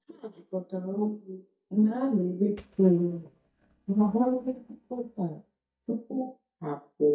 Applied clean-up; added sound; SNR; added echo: neural mask model DeepFilterNet 3.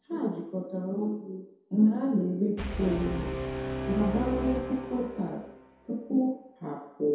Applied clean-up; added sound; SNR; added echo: none; Brass instrument; 8 dB; reverberation time 0.7 s.